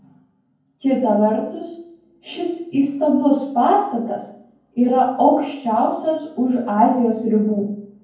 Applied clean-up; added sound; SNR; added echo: none; none; none; reverberation time 0.9 s.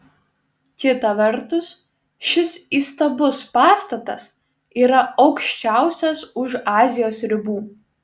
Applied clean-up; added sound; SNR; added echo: none; none; none; none.